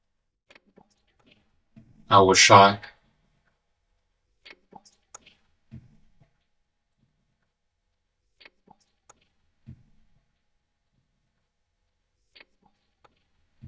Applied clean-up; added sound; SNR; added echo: neural mask model DeepFilterNet 3.